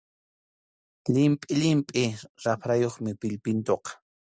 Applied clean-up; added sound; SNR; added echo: none; none; none; none.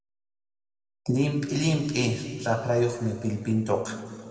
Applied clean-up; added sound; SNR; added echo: none; none; none; reverberation time 2.1 s.